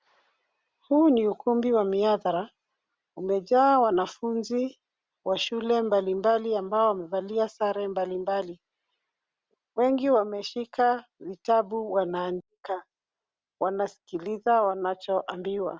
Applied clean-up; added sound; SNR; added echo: none; none; none; none.